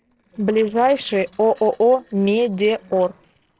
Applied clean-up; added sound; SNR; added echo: neural separator model SepFormer DNS4.